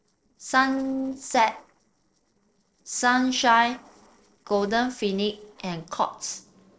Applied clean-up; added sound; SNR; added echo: neural separator model SepFormer DNS4.